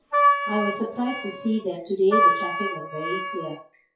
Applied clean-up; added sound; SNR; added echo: classical method WPE with log-MMSE.